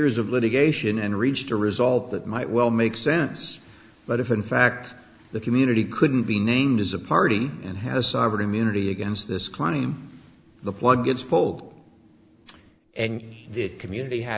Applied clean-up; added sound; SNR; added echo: none; none; none; none.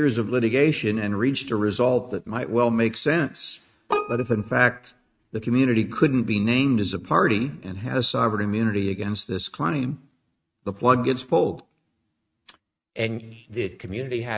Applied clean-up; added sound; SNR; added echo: neural mask model RNNoise.